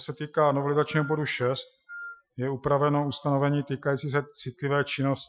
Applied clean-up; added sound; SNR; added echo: classical method Wiener filter.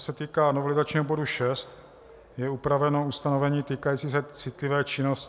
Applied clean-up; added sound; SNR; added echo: none; none; none; none.